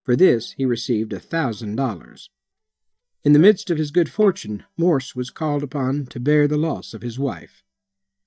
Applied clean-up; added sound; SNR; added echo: neural mask model DeepFilterNet 3.